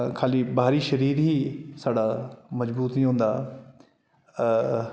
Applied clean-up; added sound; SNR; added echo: none; none; none; none.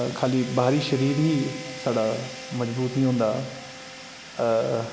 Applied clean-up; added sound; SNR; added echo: none; Fire + Bowed string instrument; 13 dB; none.